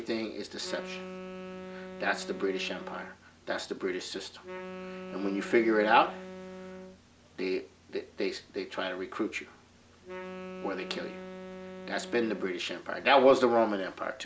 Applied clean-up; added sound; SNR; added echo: none; Wind instrument, woodwind instrument; 13 dB; none.